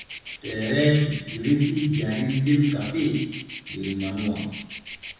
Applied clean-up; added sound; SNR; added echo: none; Insect; 15 dB; reverberation time 1.1 s.